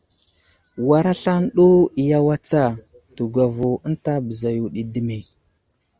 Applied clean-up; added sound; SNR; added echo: none; none; none; none.